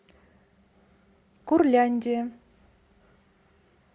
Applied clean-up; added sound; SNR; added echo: none; none; none; none.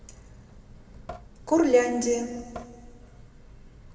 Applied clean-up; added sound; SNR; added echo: none; Drip / Sink (filling or washing) / Water tap, faucet; 17 dB; reverberation time 1.6 s.